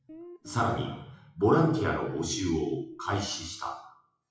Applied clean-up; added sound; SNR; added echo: classical method WPE with log-MMSE.